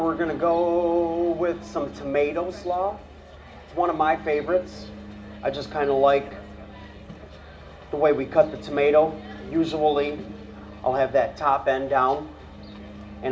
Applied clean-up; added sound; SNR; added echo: none; Bowed string instrument; 20 dB; reverberation time 2.1 s.